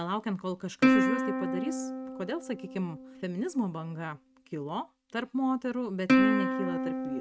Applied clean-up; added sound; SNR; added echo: neural mask model RNNoise.